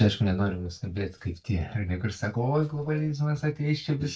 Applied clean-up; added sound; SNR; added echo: neural mask model DeepFilterNet 3.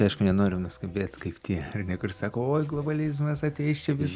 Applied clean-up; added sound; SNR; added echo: none; none; none; none.